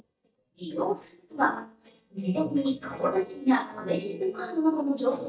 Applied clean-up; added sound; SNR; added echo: neural mask model DeepFilterNet 3.